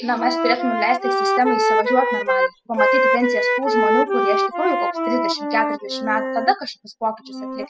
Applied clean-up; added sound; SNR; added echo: classical method spectral subtraction.